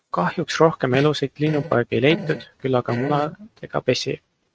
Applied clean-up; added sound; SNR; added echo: neural mask model RNNoise.